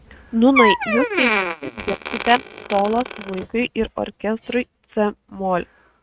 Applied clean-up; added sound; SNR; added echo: neural mask model RNNoise.